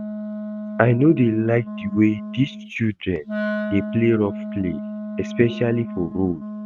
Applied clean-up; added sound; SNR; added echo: neural mask model RNNoise.